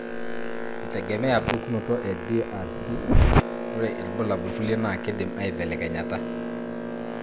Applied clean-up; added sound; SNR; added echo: none; Boat, Water vehicle; 6 dB; none.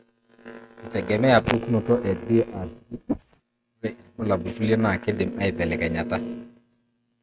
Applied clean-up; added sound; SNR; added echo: neural mask model RNNoise.